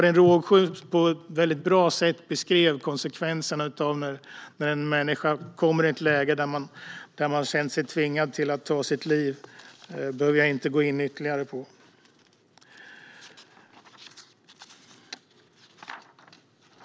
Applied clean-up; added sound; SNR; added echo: none; none; none; none.